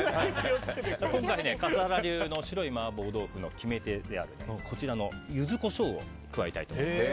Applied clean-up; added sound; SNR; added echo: none; none; none; none.